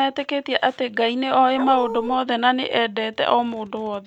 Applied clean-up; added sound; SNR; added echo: none; Dog; 8 dB; none.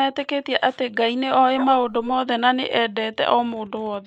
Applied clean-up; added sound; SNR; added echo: neural mask model Resemble Enhance denoiser.